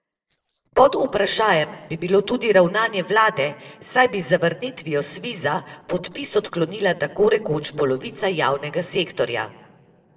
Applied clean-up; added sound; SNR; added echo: neural separator model SepFormer DNS4.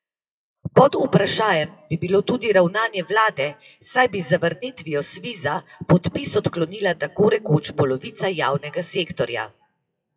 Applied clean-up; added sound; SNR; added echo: classical method WPE with log-MMSE.